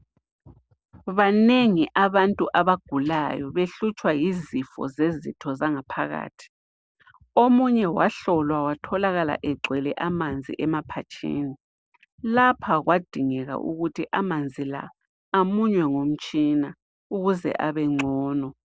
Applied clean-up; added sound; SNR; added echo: none; none; none; none.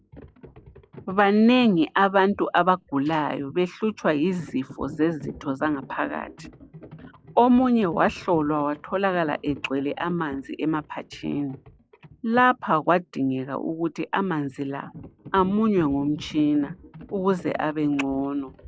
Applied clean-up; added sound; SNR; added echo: classical method log-MMSE.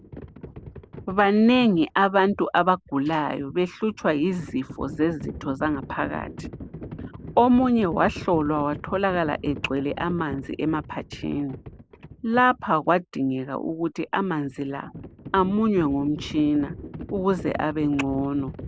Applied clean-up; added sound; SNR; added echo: none; Livestock, farm animals, working animals; 15 dB; none.